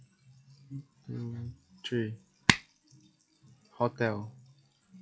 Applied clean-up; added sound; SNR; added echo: classical method log-MMSE.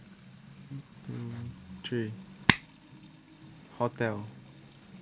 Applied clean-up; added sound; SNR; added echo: none; Trickle, dribble / Water tap, faucet / Music; 15 dB; none.